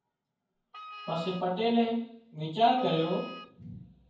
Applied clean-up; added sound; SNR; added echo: none; Wind instrument, woodwind instrument; 16 dB; reverberation time 0.9 s.